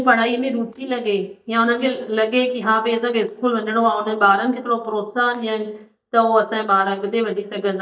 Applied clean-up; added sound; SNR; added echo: neural mask model DeepFilterNet 3.